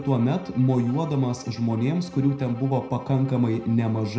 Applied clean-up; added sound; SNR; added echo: none; Bowed string instrument; 18 dB; reverberation time 0.5 s.